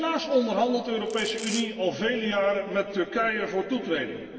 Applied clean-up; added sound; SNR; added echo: none; Domestic sounds, home sounds; 13 dB; reverberation time 2.4 s.